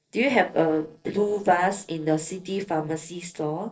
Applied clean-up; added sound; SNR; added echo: neural separator model SepFormer DNS4.